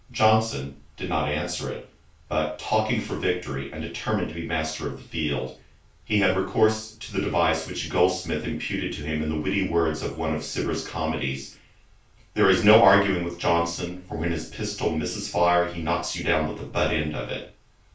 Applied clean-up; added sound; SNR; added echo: none; none; none; reverberation time 0.3 s.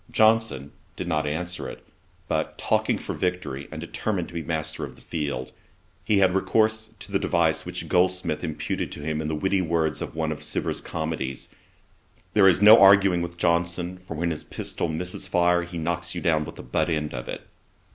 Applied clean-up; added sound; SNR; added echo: none; none; none; none.